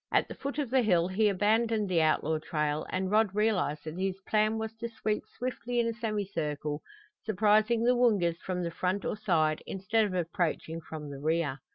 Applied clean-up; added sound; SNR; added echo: none; none; none; none.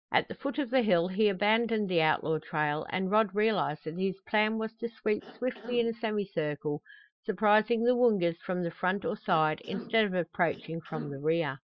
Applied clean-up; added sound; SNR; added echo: neural mask model Resemble Enhance denoiser.